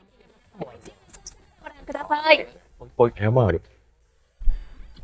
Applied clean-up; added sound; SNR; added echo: neural mask model DeepFilterNet 3.